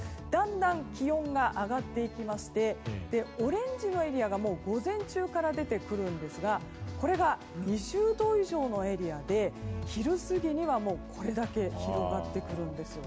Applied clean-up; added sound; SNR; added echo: none; none; none; none.